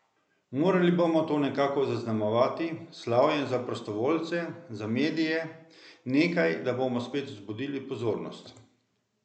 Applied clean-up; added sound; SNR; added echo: none; none; none; none.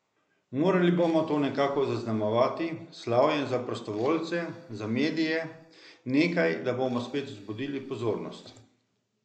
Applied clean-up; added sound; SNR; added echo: neural mask model Resemble Enhance denoiser.